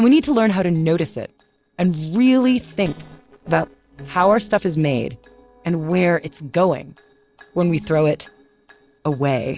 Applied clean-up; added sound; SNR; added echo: neural separator model SepFormer DNS4.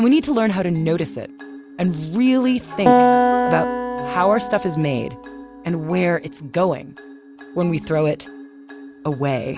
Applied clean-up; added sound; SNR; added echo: none; Acoustic guitar; -1 dB; none.